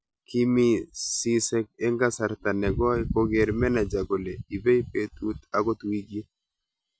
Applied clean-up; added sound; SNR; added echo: none; none; none; none.